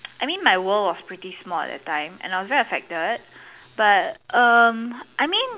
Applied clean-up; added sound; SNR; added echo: none; none; none; none.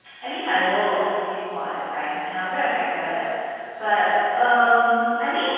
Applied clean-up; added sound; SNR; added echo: none; none; none; reverberation time 2.2 s.